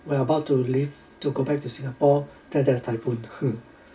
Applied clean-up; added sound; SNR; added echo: none; none; none; reverberation time 0.2 s.